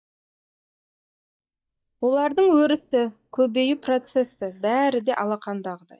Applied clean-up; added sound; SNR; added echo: neural mask model DeepFilterNet 3.